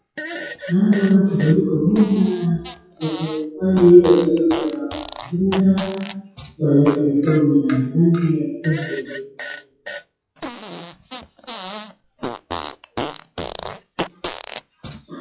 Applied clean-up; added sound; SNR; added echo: classical method WPE with log-MMSE.